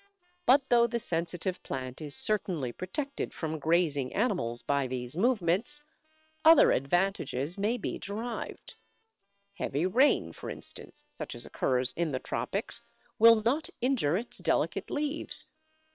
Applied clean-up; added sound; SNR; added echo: neural separator model SepFormer WHAM!.